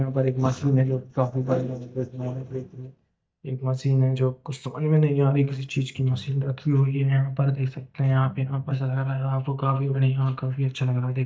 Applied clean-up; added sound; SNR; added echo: neural mask model DeepFilterNet 3.